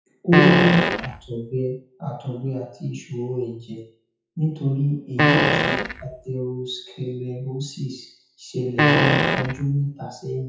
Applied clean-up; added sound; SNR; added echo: classical method WPE with log-MMSE.